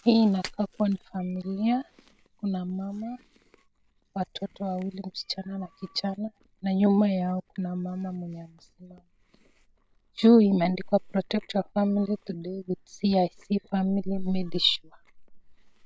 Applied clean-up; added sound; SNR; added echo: none; Chewing, mastication; 15 dB; none.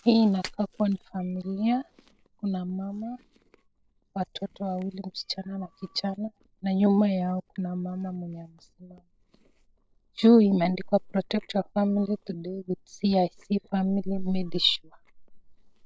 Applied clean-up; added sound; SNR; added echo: neural separator model SepFormer DNS4.